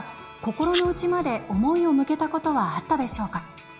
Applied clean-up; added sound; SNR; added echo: none; Domestic sounds, home sounds; 1 dB; reverberation time 0.6 s.